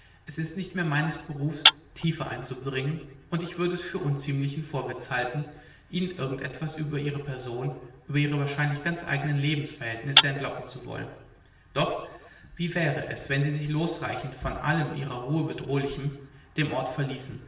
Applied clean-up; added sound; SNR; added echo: none; Tap / Glass; -5 dB; reverberation time 0.8 s.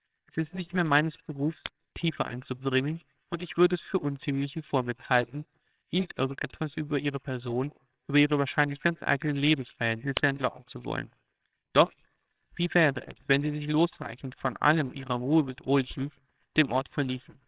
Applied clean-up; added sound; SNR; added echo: neural separator model SepFormer WHAMR!.